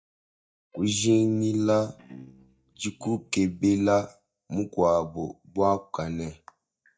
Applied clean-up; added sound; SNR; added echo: neural mask model DeepFilterNet 3.